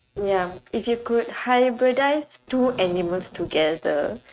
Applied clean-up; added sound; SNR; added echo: neural mask model RNNoise.